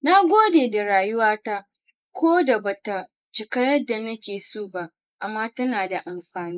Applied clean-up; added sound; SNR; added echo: neural mask model Resemble Enhance denoiser.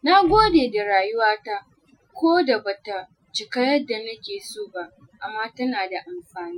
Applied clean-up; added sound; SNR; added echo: classical method Wiener filter.